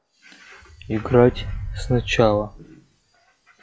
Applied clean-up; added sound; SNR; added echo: classical method log-MMSE.